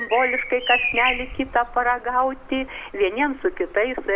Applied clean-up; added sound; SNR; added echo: none; Bird vocalization, bird call, bird song; 7 dB; none.